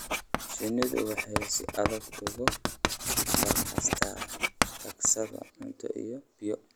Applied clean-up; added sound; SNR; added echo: none; Writing; -2 dB; none.